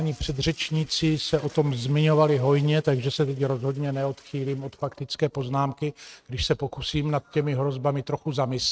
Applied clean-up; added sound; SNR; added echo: neural mask model RNNoise.